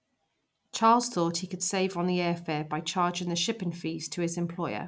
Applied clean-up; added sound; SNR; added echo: none; none; none; none.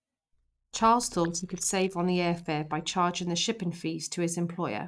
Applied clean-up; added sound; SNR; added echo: neural mask model DeepFilterNet 3.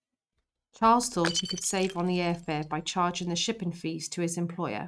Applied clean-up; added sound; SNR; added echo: neural mask model RNNoise.